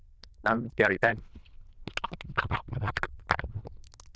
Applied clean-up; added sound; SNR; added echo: neural diffusion model UNIVERSE++.